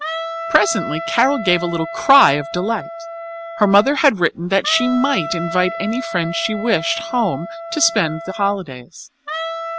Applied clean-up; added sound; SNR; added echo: none; Wind instrument, woodwind instrument; 9 dB; none.